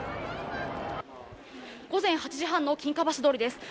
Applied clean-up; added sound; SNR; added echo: none; none; none; none.